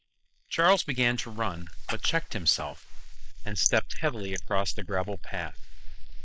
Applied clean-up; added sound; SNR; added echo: neural mask model Resemble Enhance denoiser.